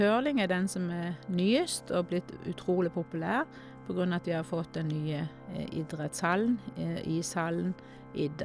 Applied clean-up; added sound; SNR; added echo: none; Organ; 18 dB; none.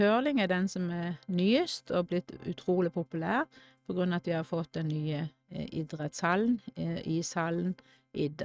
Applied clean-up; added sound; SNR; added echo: neural mask model RNNoise.